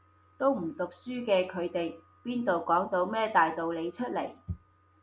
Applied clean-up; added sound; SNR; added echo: none; none; none; none.